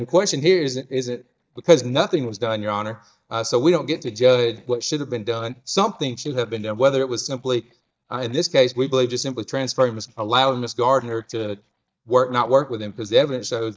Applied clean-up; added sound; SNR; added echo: neural mask model DeepFilterNet 3.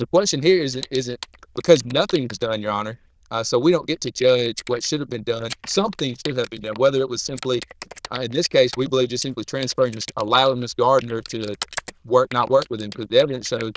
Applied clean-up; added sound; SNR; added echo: neural diffusion model UNIVERSE++.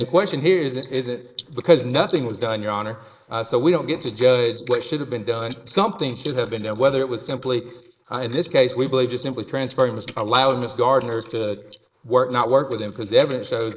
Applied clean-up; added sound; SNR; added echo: neural mask model Resemble Enhance denoiser.